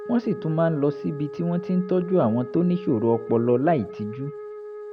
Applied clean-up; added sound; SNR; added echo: none; Wind instrument, woodwind instrument; 12 dB; none.